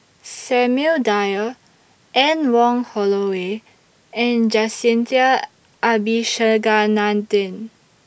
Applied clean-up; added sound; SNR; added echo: none; none; none; none.